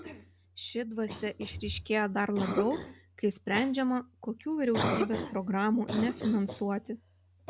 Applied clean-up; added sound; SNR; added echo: none; Cough; 6 dB; none.